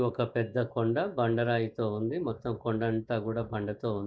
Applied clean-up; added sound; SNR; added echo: neural mask model DeepFilterNet 3.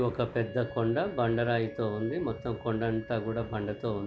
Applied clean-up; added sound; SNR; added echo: none; Wind instrument, woodwind instrument; 17 dB; none.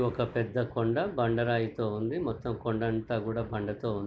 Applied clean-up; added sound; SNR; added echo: none; none; none; none.